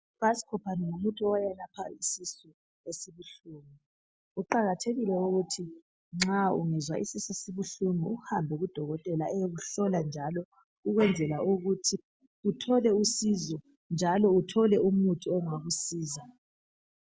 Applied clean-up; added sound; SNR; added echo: none; none; none; none.